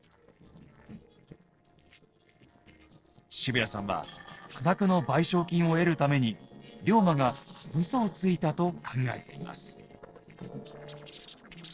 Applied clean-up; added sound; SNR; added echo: neural separator model SepFormer DNS4.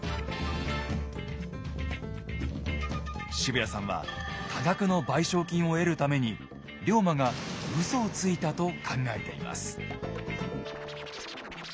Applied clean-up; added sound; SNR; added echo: none; none; none; none.